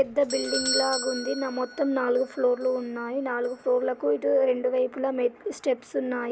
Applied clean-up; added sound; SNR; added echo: none; Doorbell; 11 dB; none.